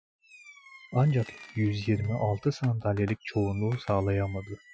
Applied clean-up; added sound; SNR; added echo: classical method Wiener filter.